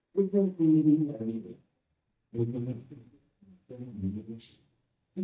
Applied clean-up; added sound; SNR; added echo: neural mask model DeepFilterNet 3.